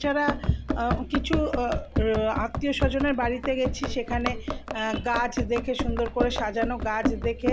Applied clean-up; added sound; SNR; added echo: none; Run; 2 dB; none.